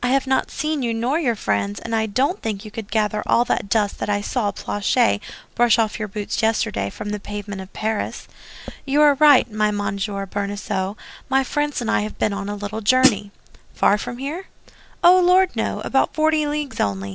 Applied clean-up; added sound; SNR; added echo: none; Hi-hat; -2 dB; none.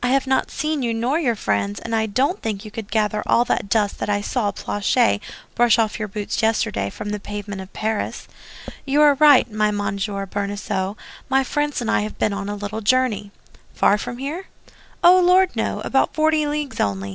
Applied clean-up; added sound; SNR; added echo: none; none; none; none.